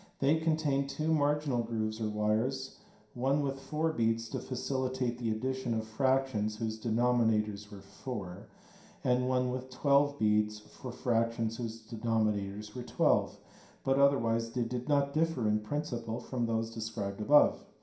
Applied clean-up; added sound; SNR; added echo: none; none; none; reverberation time 0.5 s.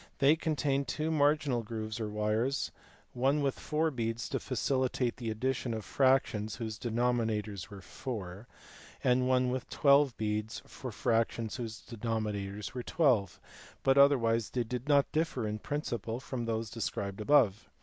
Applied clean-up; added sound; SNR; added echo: none; none; none; none.